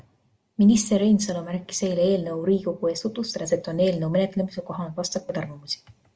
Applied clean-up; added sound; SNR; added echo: none; none; none; none.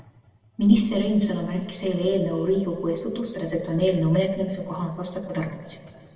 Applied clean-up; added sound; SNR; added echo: none; none; none; reverberation time 1.7 s.